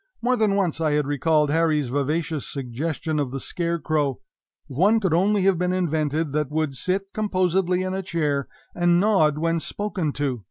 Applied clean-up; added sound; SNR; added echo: none; none; none; none.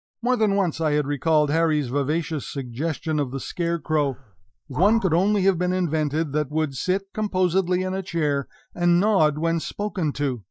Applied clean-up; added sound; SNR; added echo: neural mask model DeepFilterNet 3.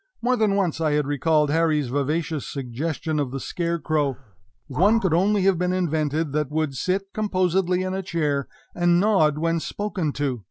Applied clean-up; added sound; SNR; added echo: none; Breathing; 14 dB; none.